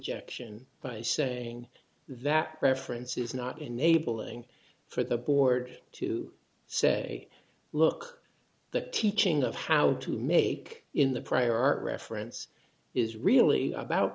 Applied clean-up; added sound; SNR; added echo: none; none; none; none.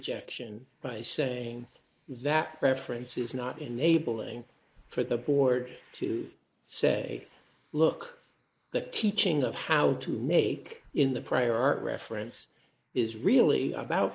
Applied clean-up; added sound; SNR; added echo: neural mask model Resemble Enhance denoiser.